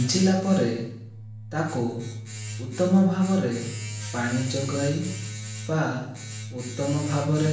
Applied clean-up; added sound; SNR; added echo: none; Domestic sounds, home sounds; 10 dB; reverberation time 0.7 s.